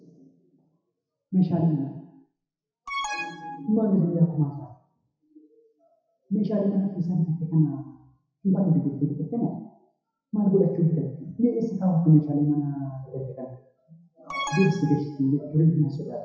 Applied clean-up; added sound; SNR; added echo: classical method WPE with log-MMSE.